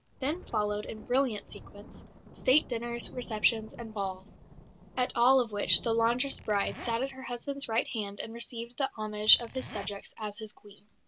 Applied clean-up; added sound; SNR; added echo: none; Zipper (clothing) + Thunder; 18 dB; none.